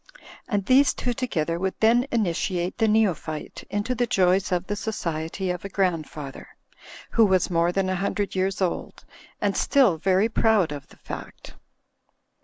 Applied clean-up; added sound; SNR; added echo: none; none; none; none.